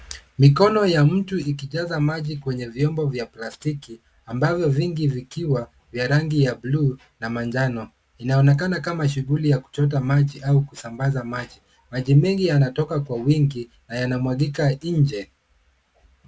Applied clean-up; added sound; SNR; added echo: none; none; none; none.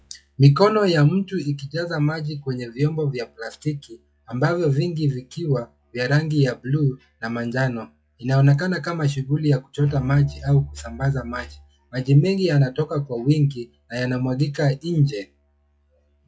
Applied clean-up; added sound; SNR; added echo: classical method log-MMSE.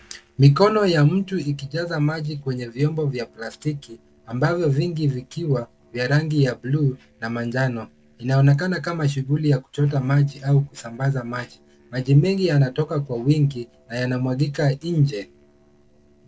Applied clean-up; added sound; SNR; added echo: neural separator model SepFormer DNS4.